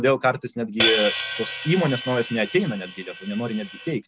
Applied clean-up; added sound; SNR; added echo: none; Hi-hat; 1 dB; none.